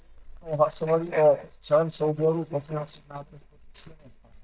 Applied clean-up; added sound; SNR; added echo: neural mask model DeepFilterNet 3.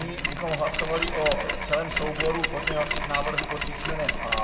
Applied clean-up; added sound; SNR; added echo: none; Mechanisms; 0 dB; reverberation time 1.6 s.